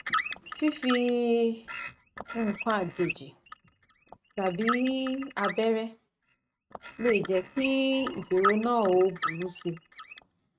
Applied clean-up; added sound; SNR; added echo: neural mask model RNNoise.